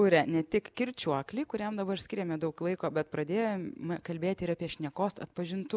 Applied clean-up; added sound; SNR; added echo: none; none; none; none.